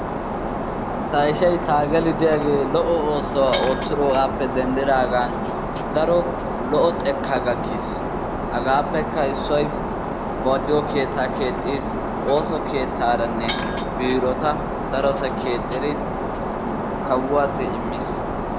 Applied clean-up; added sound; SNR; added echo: none; Shatter; 2 dB; none.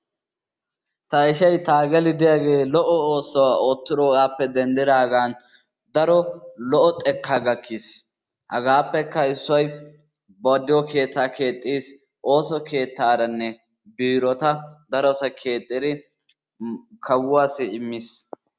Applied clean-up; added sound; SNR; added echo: none; none; none; none.